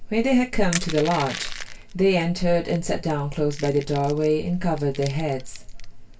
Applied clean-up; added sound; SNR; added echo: none; Crushing; 16 dB; reverberation time 0.2 s.